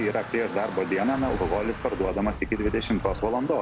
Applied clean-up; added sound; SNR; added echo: none; Traffic noise, roadway noise + Wind; 9 dB; none.